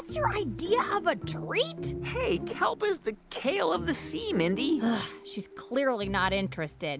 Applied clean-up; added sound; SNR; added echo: none; none; none; none.